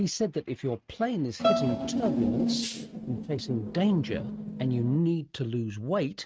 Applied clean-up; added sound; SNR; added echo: neural mask model RNNoise.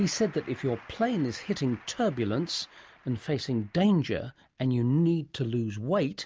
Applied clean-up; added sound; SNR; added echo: none; none; none; none.